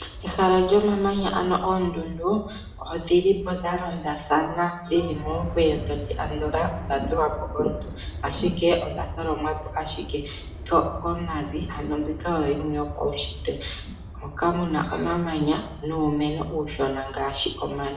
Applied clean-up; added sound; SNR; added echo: none; Aircraft; 11 dB; reverberation time 0.6 s.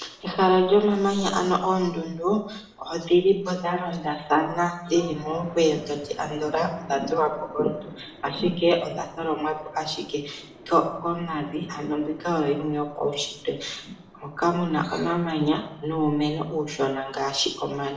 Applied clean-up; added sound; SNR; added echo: neural separator model SepFormer DNS4.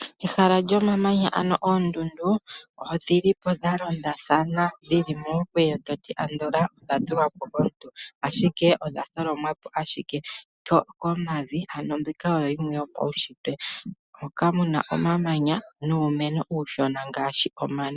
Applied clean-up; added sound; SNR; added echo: none; none; none; none.